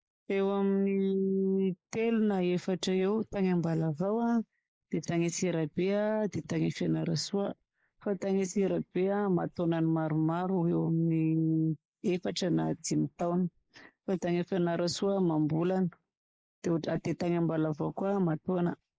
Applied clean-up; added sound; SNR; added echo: neural mask model Resemble Enhance denoiser.